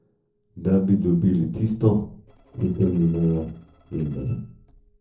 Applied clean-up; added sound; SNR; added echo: neural separator model SepFormer DNS4.